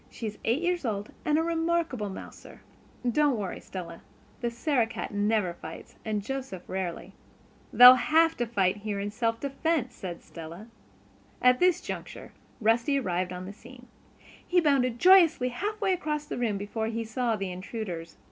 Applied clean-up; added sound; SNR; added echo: none; none; none; none.